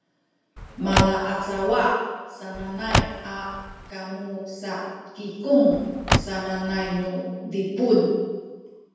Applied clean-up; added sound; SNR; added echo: none; Car; 2 dB; reverberation time 1.2 s.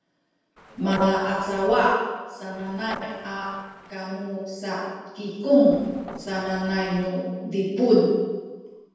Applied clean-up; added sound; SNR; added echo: neural separator model SepFormer DNS4.